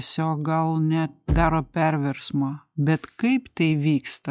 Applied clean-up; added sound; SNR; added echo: classical method log-MMSE.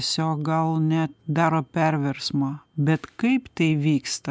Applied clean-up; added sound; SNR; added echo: none; none; none; none.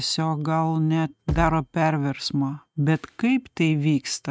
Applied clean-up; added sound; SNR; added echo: neural mask model RNNoise.